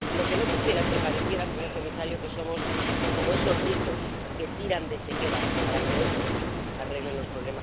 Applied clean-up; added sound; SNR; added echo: none; Waves, surf; -5 dB; none.